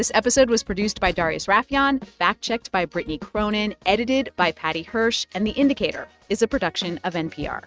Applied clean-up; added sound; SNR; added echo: neural mask model RNNoise.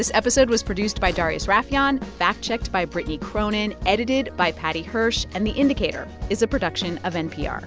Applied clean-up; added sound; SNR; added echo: none; Train; 20 dB; none.